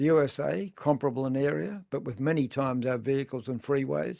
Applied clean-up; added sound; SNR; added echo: none; none; none; none.